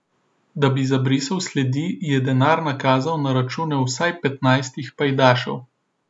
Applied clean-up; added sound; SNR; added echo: none; none; none; none.